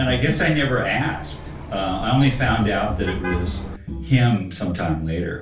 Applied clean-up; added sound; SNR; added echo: none; Car passing by; 11 dB; reverberation time 0.3 s.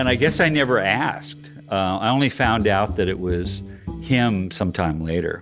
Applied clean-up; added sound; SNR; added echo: none; none; none; none.